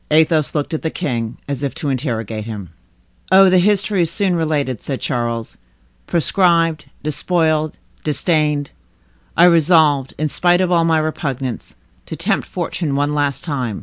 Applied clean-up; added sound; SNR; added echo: none; none; none; none.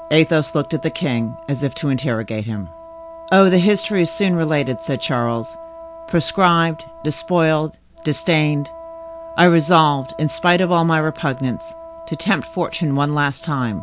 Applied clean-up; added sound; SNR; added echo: none; Wind instrument, woodwind instrument; 17 dB; none.